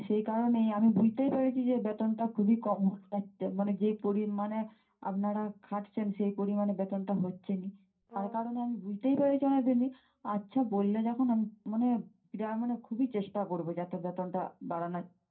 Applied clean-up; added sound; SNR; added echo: none; Brass instrument; 18 dB; reverberation time 0.3 s.